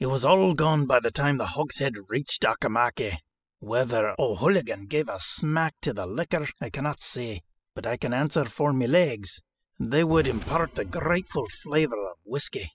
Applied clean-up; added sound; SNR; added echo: classical method spectral subtraction.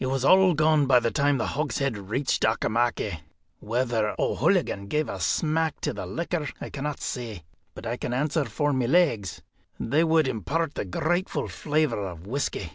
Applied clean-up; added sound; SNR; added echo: none; none; none; none.